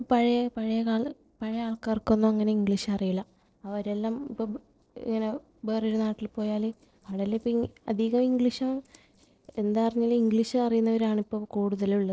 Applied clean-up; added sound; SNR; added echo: neural separator model SepFormer DNS4.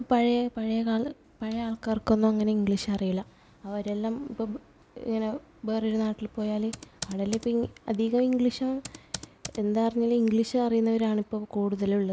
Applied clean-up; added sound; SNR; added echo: none; Computer keyboard; 17 dB; none.